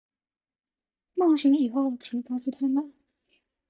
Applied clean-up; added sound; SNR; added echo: neural mask model DeepFilterNet 3.